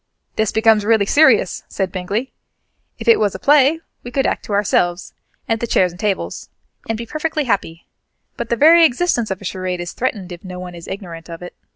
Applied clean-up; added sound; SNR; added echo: none; none; none; none.